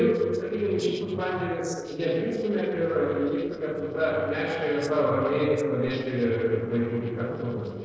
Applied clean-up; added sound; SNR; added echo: neural separator model SepFormer DNS4.